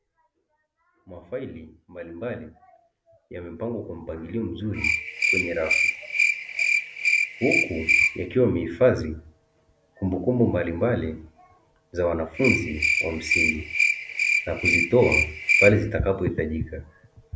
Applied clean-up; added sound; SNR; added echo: none; Cricket; -3 dB; none.